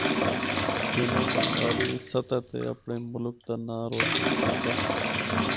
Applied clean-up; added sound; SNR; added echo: none; Bathtub (filling or washing) / Liquid; -4 dB; none.